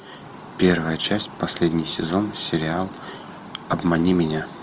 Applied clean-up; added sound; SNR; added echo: none; none; none; none.